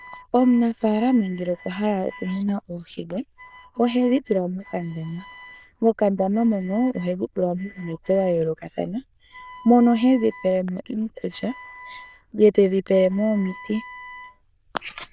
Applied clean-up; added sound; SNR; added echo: neural diffusion model UNIVERSE++.